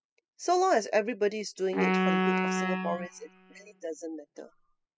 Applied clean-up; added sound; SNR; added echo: classical method spectral subtraction.